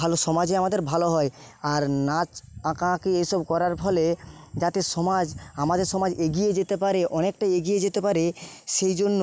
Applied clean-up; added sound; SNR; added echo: none; none; none; none.